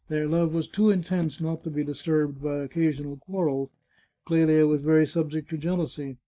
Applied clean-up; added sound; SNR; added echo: neural mask model DeepFilterNet 3.